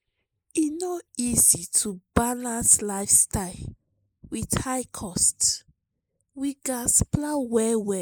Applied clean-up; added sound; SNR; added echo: neural mask model Resemble Enhance denoiser.